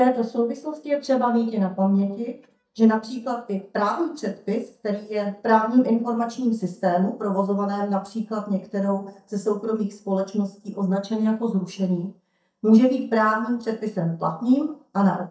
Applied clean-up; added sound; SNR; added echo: neural mask model DeepFilterNet 3.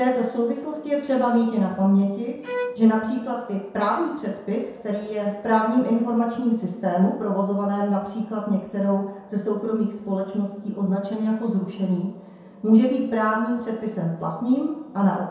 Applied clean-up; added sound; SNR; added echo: none; Bowed string instrument; 12 dB; reverberation time 0.7 s.